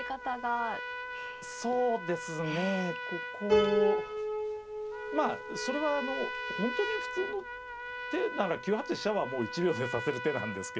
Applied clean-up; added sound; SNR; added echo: none; Trumpet + Piano; 2 dB; none.